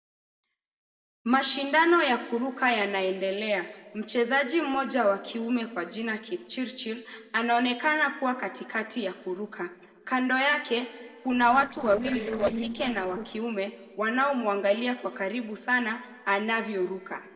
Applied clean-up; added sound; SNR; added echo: neural separator model SepFormer DNS4.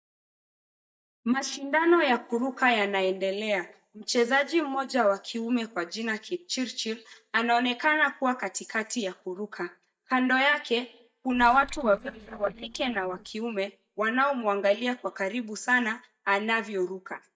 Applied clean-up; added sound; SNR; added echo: neural mask model DeepFilterNet 3.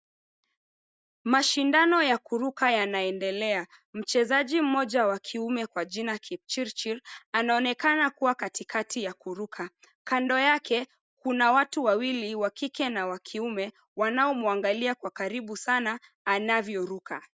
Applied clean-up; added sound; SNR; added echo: none; none; none; none.